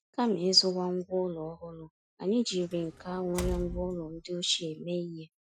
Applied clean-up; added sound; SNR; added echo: classical method Wiener filter.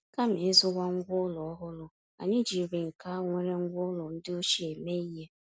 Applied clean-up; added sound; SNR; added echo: none; none; none; none.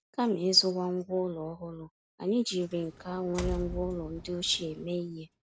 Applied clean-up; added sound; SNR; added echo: none; Door; 10 dB; none.